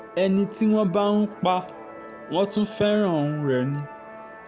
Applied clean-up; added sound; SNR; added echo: none; Musical instrument; 17 dB; none.